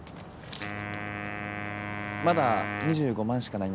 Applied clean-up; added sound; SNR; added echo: none; Wind instrument, woodwind instrument; 6 dB; none.